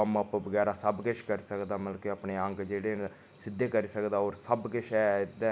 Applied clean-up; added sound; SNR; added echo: none; none; none; none.